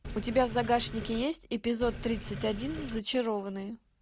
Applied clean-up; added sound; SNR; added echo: none; Sink (filling or washing); 8 dB; none.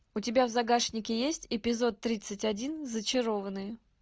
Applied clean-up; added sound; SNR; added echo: none; none; none; none.